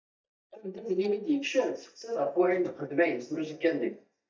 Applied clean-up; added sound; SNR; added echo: neural mask model DeepFilterNet 3.